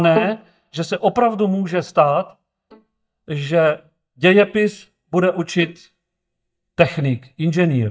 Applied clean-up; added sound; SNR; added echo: neural mask model DeepFilterNet 3.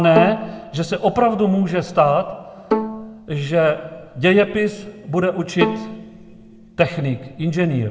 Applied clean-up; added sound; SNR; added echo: none; Bowed string instrument; 9 dB; reverberation time 1.3 s.